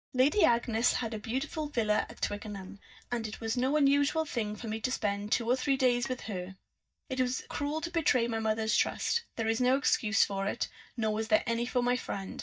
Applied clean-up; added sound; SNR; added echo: neural mask model DeepFilterNet 3.